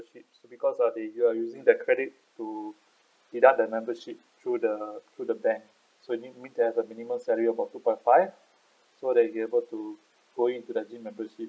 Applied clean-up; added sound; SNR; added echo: none; none; none; none.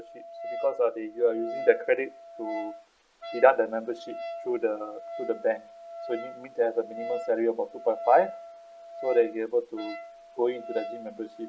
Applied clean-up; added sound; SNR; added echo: none; Wind instrument, woodwind instrument; 11 dB; none.